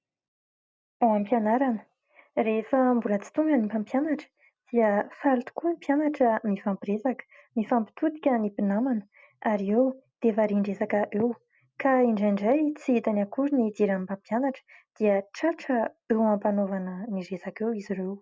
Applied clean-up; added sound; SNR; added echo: none; none; none; none.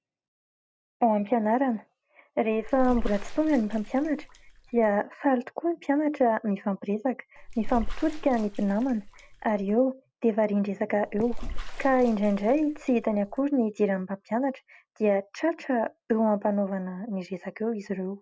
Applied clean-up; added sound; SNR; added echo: none; Bathtub (filling or washing) / Water / Splash, splatter; 7 dB; none.